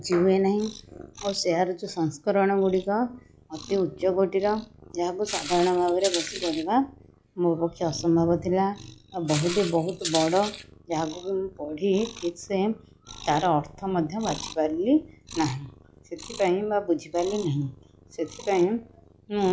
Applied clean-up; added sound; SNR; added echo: classical method log-MMSE.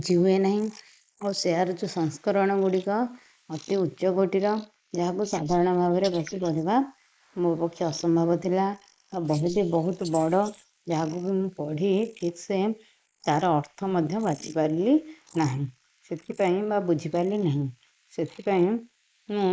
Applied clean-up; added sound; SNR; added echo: neural mask model Resemble Enhance denoiser.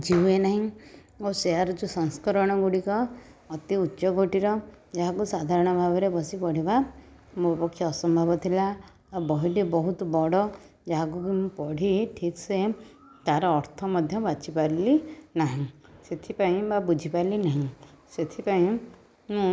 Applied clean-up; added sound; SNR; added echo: none; none; none; none.